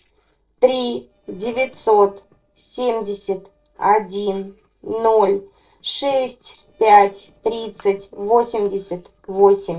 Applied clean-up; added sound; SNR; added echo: neural separator model SepFormer DNS4.